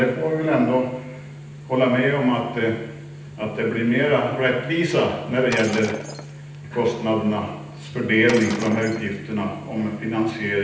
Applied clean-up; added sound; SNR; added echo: none; Shatter; 14 dB; reverberation time 0.9 s.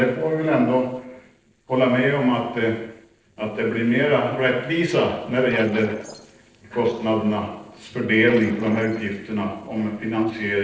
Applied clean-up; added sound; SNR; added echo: neural separator model SepFormer DNS4.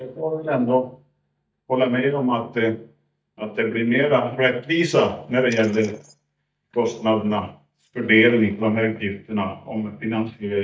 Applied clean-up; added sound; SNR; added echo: neural mask model DeepFilterNet 3.